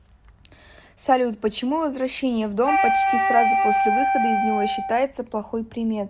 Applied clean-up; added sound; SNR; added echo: none; Wind instrument, woodwind instrument; -4 dB; none.